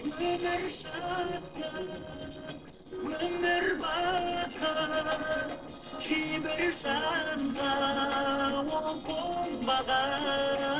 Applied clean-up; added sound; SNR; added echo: neural separator model SepFormer DNS4.